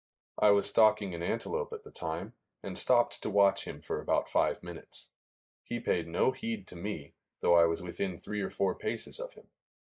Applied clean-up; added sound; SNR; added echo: neural mask model Resemble Enhance denoiser.